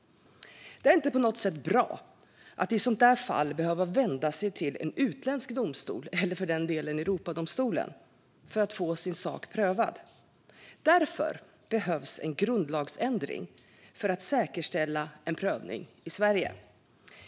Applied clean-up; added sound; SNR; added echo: none; none; none; none.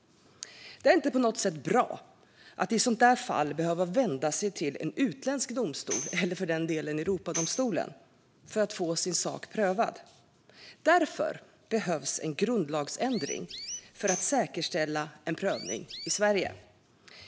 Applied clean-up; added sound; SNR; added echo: none; Tambourine + Chirp, tweet; 11 dB; none.